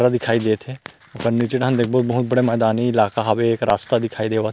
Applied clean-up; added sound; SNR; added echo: none; none; none; none.